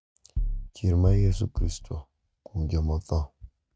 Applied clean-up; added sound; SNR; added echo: neural mask model RNNoise.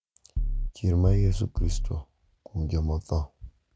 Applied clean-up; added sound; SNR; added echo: none; Bass drum; -2 dB; none.